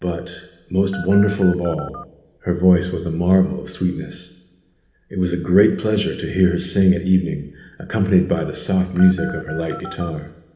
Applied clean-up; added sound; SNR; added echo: none; Telephone; 14 dB; reverberation time 1.0 s.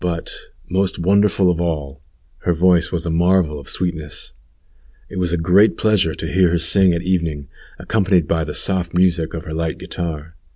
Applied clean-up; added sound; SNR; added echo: none; none; none; none.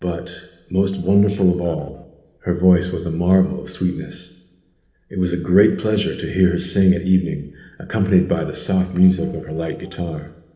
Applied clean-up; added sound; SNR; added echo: neural separator model SepFormer DNS4.